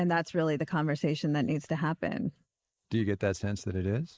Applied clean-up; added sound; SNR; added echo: neural mask model Resemble Enhance denoiser.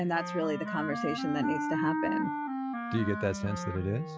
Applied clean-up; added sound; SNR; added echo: classical method log-MMSE.